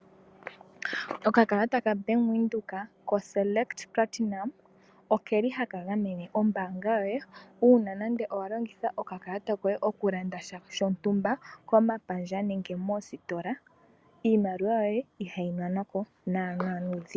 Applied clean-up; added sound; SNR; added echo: none; none; none; none.